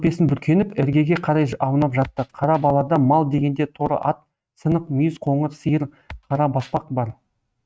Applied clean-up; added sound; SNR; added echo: neural mask model RNNoise.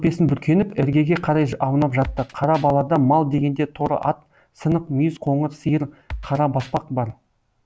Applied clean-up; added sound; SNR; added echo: none; Drum kit; 16 dB; none.